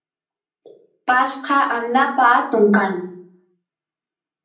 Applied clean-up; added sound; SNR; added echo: none; none; none; reverberation time 0.6 s.